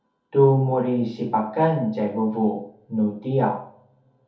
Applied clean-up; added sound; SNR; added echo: none; none; none; reverberation time 0.5 s.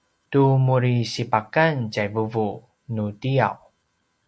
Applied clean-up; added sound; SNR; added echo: none; none; none; none.